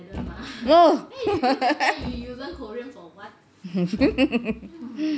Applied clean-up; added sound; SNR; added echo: none; Thump, thud; 15 dB; none.